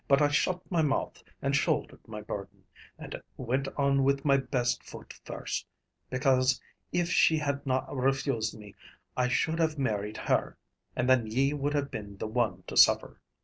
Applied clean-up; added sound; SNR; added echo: none; none; none; none.